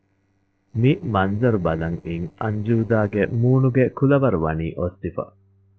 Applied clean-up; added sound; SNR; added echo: neural separator model SepFormer DNS4.